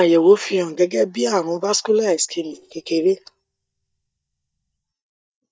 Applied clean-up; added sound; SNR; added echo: neural mask model DeepFilterNet 3.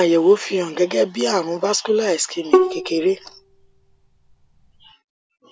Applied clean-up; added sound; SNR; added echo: none; Bowed string instrument; 2 dB; none.